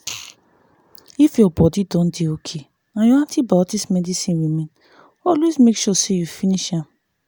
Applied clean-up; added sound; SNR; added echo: none; none; none; none.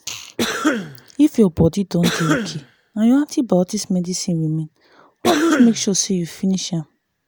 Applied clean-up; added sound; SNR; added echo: none; Cough; 4 dB; none.